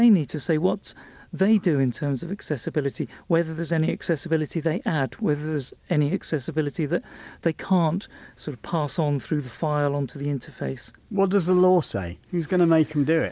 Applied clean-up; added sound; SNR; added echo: none; none; none; none.